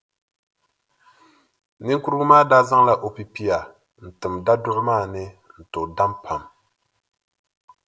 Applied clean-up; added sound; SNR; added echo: none; none; none; none.